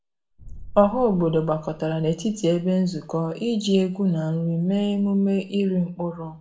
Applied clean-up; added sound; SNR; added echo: none; Boom; 18 dB; reverberation time 0.4 s.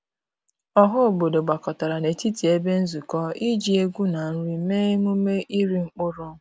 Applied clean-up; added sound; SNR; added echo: none; none; none; none.